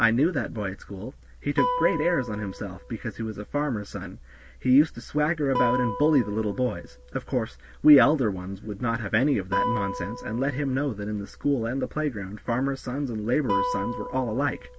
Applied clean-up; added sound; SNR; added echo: none; Guitar; 9 dB; none.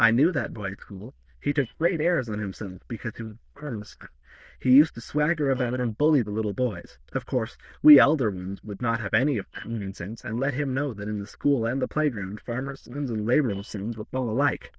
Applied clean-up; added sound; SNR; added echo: neural diffusion model UNIVERSE++.